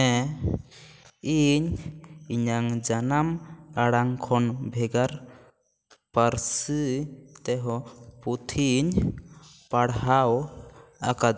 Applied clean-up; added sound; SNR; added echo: none; none; none; none.